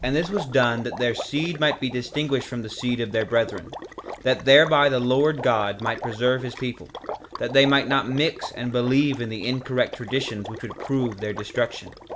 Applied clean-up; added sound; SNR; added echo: none; Water / Liquid; 14 dB; none.